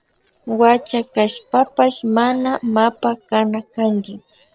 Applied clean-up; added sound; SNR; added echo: neural separator model SepFormer DNS4.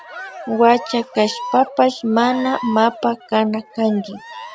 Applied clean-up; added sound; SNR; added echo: none; Cheering; 14 dB; none.